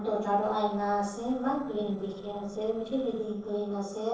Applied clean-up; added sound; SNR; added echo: neural separator model SepFormer DNS4.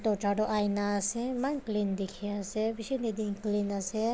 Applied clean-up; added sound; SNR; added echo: none; none; none; none.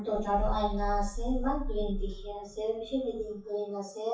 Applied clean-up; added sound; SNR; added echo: classical method WPE with log-MMSE.